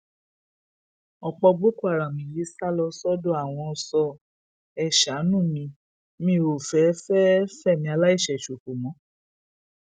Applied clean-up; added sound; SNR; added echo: none; none; none; none.